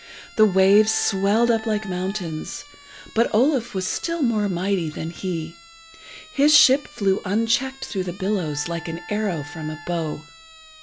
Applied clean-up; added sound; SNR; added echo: none; Siren + Wind instrument, woodwind instrument; 19 dB; none.